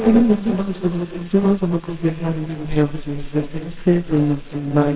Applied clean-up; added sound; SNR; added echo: neural separator model SepFormer WHAMR!.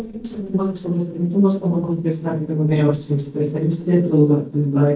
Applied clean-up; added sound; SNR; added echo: neural mask model DeepFilterNet 3.